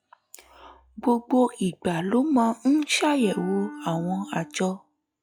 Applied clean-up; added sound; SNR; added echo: classical method log-MMSE.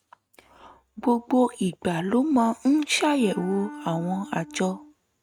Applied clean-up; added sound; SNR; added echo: neural mask model RNNoise.